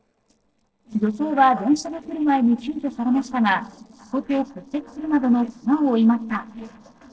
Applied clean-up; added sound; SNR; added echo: neural separator model SepFormer DNS4.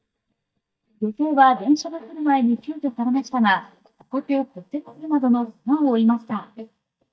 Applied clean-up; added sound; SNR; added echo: neural mask model DeepFilterNet 3.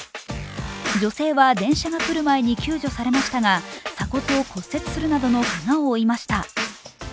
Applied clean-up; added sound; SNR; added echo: none; none; none; none.